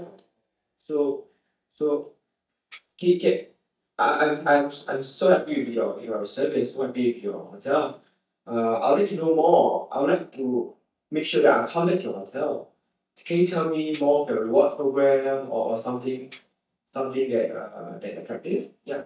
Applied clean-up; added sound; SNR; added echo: neural mask model DeepFilterNet 3.